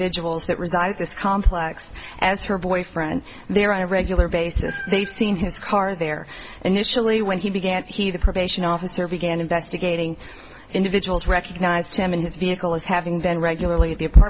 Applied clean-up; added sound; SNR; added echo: none; Meow; 11 dB; none.